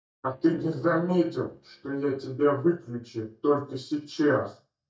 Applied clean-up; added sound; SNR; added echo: neural mask model DeepFilterNet 3.